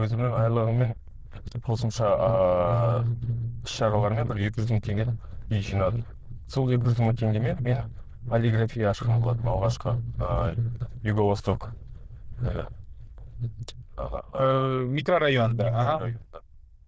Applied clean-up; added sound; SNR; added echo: neural diffusion model UNIVERSE++.